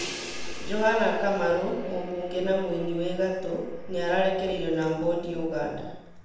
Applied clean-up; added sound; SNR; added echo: none; Crash cymbal; 16 dB; reverberation time 0.7 s.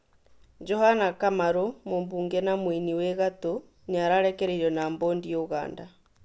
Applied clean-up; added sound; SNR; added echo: none; none; none; none.